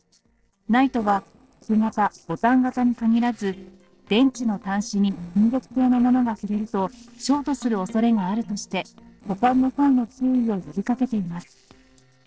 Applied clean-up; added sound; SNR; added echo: neural separator model SepFormer DNS4.